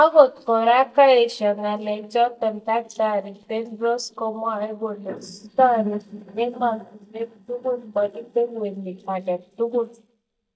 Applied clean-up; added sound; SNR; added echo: neural mask model DeepFilterNet 3.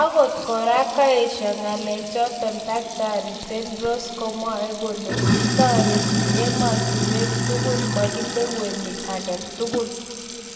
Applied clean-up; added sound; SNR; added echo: none; Sink (filling or washing); 2 dB; reverberation time 2.2 s.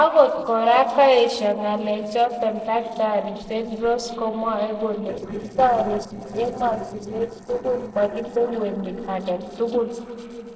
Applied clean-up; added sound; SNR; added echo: neural separator model SepFormer DNS4.